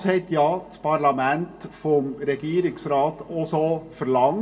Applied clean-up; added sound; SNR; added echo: none; none; none; reverberation time 0.2 s.